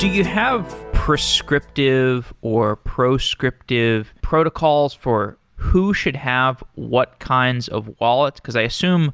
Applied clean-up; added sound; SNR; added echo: none; none; none; none.